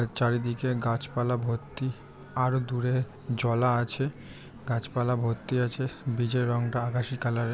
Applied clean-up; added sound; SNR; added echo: none; none; none; none.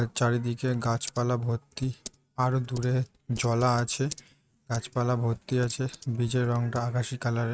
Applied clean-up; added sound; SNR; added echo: neural mask model RNNoise.